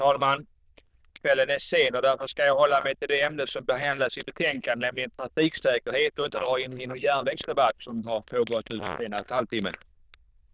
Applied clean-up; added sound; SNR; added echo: neural diffusion model UNIVERSE++.